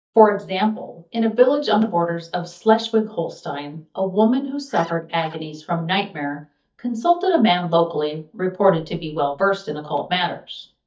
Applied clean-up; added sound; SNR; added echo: neural mask model DeepFilterNet 3.